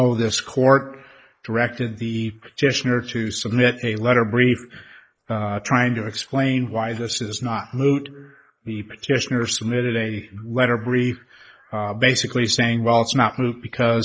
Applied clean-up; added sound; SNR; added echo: neural mask model Resemble Enhance denoiser.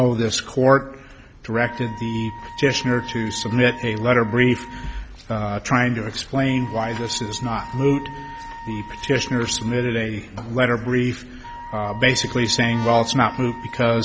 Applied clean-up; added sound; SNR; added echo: none; Brass instrument + Wind instrument, woodwind instrument; 16 dB; none.